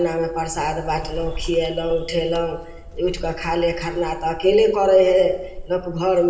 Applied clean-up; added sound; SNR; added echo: none; Bird; 13 dB; reverberation time 2.1 s.